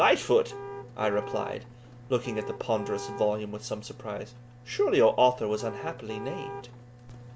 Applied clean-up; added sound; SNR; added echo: none; Car; 12 dB; none.